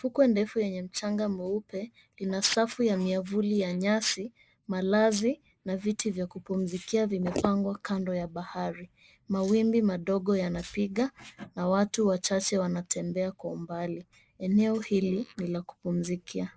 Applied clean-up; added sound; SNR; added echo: neural mask model Resemble Enhance denoiser.